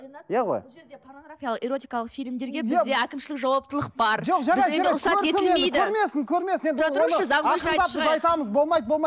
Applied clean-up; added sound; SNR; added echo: none; none; none; none.